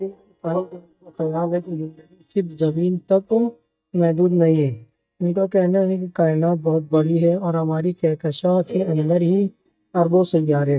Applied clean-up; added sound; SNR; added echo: neural mask model DeepFilterNet 3.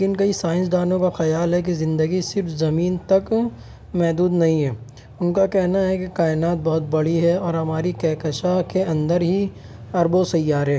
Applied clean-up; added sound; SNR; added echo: none; none; none; none.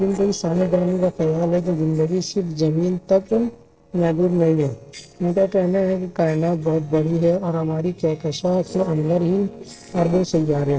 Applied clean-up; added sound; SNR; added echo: neural separator model SepFormer DNS4.